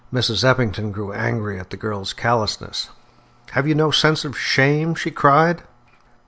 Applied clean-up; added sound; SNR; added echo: none; none; none; none.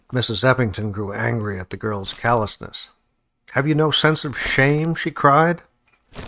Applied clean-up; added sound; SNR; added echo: neural mask model RNNoise.